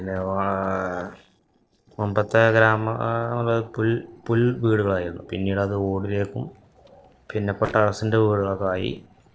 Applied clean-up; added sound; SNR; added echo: neural separator model SepFormer DNS4.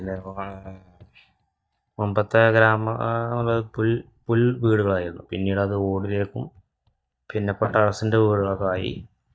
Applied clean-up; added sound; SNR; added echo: neural mask model DeepFilterNet 3.